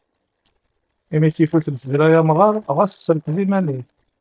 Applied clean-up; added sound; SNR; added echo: neural mask model DeepFilterNet 3.